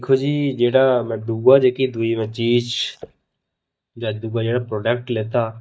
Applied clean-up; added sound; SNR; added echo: neural mask model DeepFilterNet 3.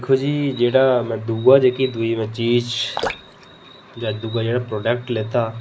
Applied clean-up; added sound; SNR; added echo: none; Drip; 13 dB; none.